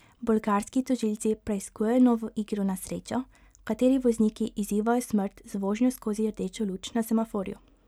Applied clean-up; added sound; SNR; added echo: none; none; none; none.